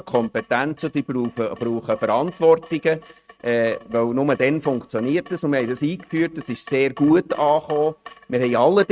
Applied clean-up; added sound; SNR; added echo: neural mask model RNNoise.